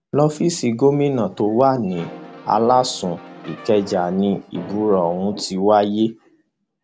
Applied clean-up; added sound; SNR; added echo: none; Brass instrument; 19 dB; none.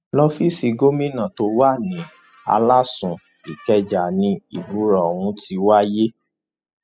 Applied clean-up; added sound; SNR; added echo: classical method spectral subtraction.